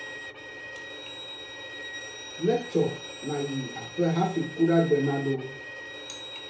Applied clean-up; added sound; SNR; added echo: none; Bowed string instrument; 10 dB; reverberation time 0.6 s.